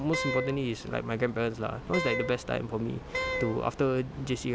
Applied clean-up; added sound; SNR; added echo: none; Wind instrument, woodwind instrument; 5 dB; none.